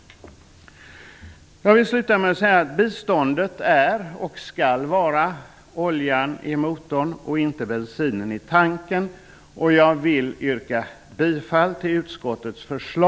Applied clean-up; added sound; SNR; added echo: none; none; none; none.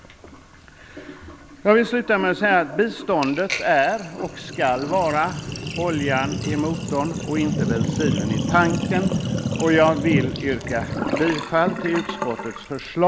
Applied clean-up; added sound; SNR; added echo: none; Sink (filling or washing); 5 dB; none.